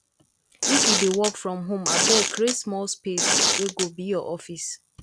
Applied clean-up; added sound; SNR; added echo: none; Tearing; -4 dB; none.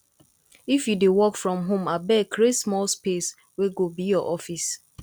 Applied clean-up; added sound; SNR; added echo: none; none; none; none.